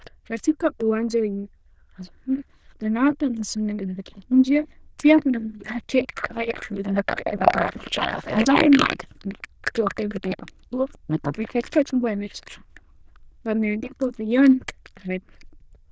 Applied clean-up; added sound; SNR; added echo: neural diffusion model UNIVERSE++.